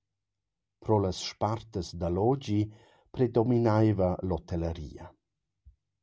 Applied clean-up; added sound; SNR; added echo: none; none; none; none.